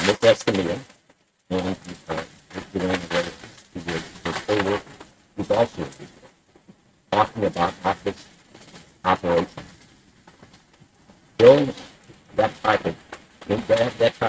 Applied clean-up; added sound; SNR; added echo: neural mask model RNNoise.